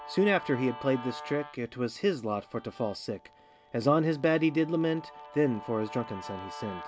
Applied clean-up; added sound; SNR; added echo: none; Guitar; 15 dB; none.